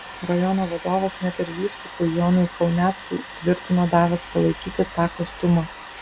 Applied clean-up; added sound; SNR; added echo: none; Domestic sounds, home sounds; 15 dB; none.